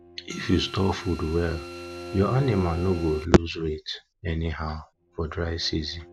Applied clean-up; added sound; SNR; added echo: none; Drill + Bowed string instrument; 15 dB; none.